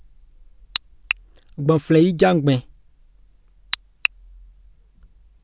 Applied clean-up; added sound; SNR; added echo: none; none; none; none.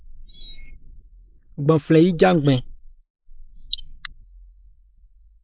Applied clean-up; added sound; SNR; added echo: neural mask model Resemble Enhance denoiser.